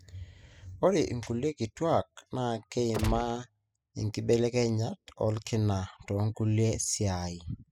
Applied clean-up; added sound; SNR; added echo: classical method spectral subtraction.